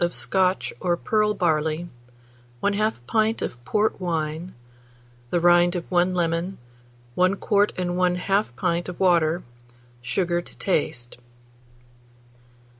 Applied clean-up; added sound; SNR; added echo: none; none; none; none.